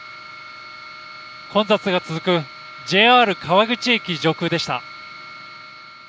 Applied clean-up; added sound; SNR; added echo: none; none; none; none.